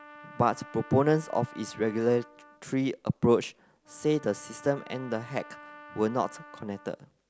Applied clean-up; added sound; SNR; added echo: none; Trumpet; 20 dB; none.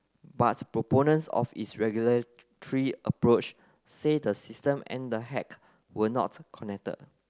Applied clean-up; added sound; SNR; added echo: none; none; none; none.